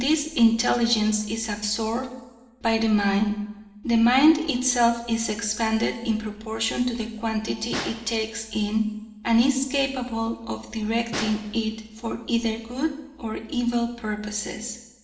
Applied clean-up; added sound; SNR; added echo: none; Snare drum; 15 dB; reverberation time 1.0 s.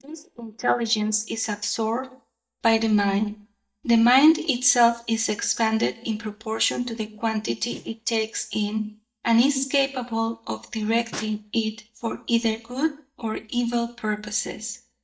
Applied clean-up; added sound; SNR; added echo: neural mask model DeepFilterNet 3.